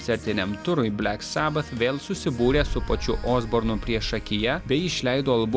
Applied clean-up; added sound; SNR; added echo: none; Boom; 8 dB; none.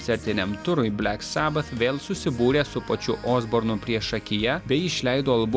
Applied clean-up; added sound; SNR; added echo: none; none; none; none.